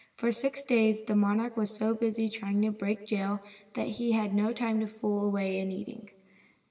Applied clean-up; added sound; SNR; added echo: none; none; none; reverberation time 1.4 s.